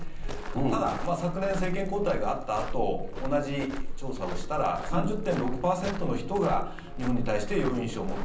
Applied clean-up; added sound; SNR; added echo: none; Walk, footsteps; 2 dB; reverberation time 0.6 s.